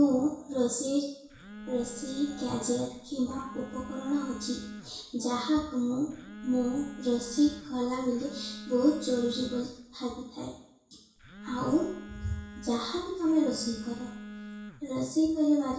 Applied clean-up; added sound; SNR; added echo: none; Telephone; 14 dB; reverberation time 0.6 s.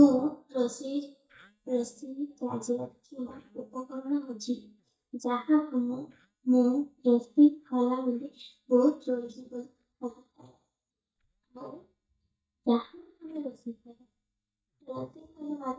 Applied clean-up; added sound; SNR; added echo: neural mask model DeepFilterNet 3.